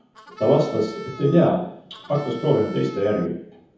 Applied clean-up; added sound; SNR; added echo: none; Harmonica; 19 dB; reverberation time 0.7 s.